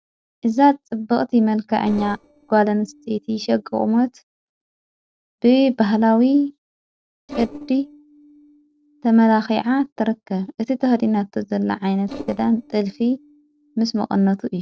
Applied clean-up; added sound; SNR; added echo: neural separator model SepFormer DNS4.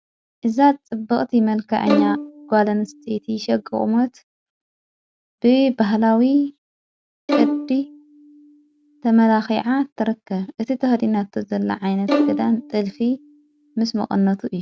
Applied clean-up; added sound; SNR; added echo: none; Bowed string instrument; 5 dB; none.